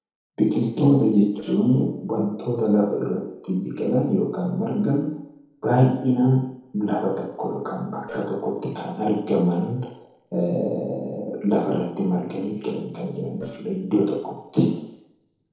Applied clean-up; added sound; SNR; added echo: neural separator model SepFormer DNS4.